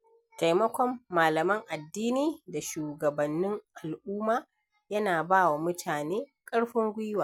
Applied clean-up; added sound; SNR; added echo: none; none; none; none.